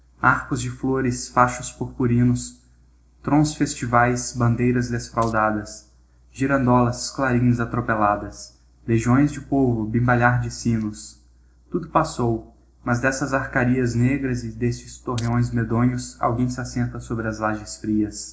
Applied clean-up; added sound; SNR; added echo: neural separator model SepFormer DNS4.